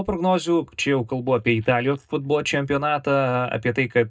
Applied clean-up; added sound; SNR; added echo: neural mask model DeepFilterNet 3.